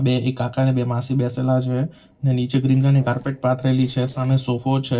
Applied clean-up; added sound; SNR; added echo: neural separator model SepFormer DNS4.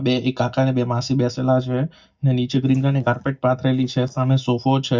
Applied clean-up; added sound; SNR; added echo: neural mask model DeepFilterNet 3.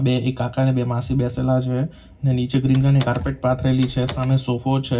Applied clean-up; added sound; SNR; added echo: none; Door; 17 dB; reverberation time 0.4 s.